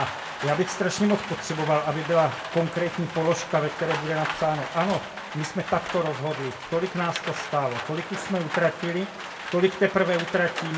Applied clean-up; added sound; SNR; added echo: none; Rain; 8 dB; reverberation time 0.2 s.